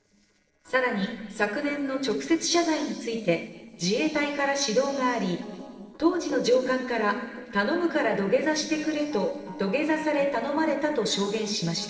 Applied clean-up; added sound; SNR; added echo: neural separator model SepFormer DNS4.